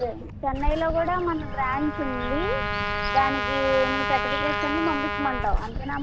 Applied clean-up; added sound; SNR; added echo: none; Bird + Trumpet; 1 dB; none.